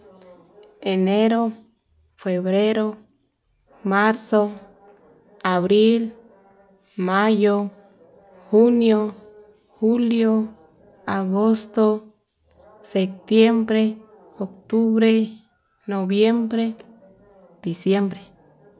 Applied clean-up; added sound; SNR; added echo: none; none; none; none.